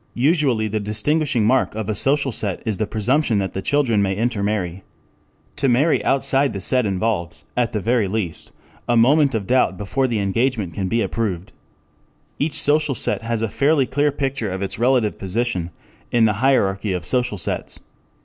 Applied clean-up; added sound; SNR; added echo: none; none; none; none.